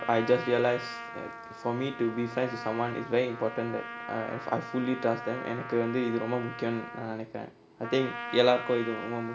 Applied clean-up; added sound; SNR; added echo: none; Trumpet; 11 dB; none.